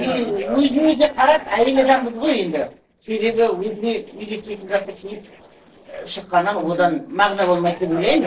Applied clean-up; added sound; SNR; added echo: neural separator model SepFormer DNS4.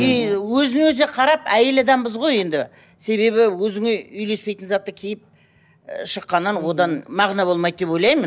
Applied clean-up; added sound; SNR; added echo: none; none; none; none.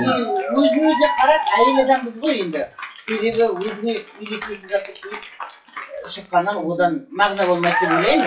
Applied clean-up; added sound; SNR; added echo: classical method WPE with log-MMSE.